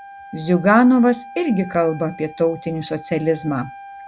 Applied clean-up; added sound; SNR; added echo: none; Wind instrument, woodwind instrument; 18 dB; none.